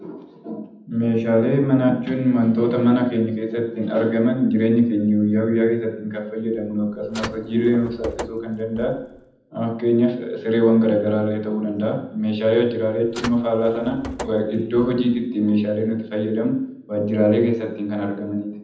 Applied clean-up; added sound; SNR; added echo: none; Car; 16 dB; reverberation time 0.8 s.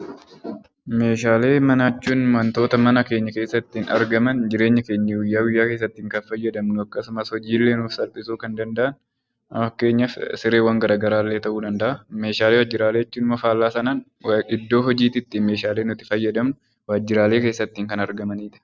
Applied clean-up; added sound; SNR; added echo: none; none; none; none.